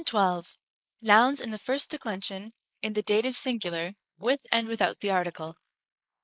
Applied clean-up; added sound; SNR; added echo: neural mask model Resemble Enhance denoiser.